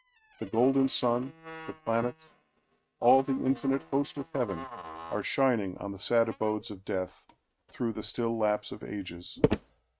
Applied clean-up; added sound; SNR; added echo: neural mask model RNNoise.